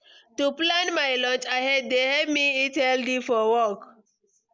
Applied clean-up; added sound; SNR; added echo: none; none; none; none.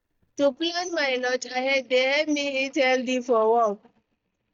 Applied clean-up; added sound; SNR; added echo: neural mask model DeepFilterNet 3.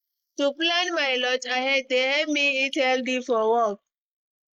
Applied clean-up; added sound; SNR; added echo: neural mask model Resemble Enhance denoiser.